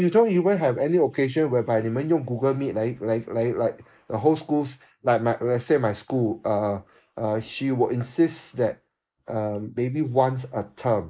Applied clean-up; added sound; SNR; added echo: neural mask model Resemble Enhance denoiser.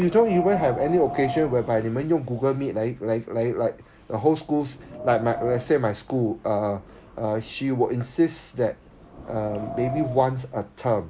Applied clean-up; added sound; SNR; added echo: none; Wind; 12 dB; none.